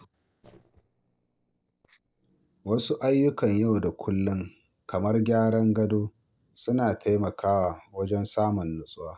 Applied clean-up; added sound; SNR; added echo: neural separator model SepFormer DNS4.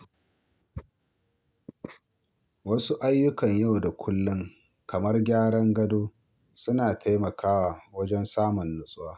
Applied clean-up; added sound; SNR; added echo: none; none; none; none.